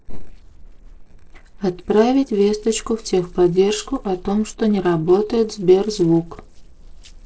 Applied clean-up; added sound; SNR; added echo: neural separator model SepFormer DNS4.